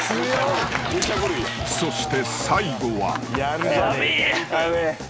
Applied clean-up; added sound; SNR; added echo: none; Bowed string instrument + Shatter; 13 dB; none.